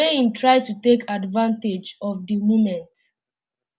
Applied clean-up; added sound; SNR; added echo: none; none; none; none.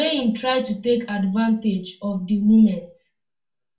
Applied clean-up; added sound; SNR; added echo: none; none; none; reverberation time 0.2 s.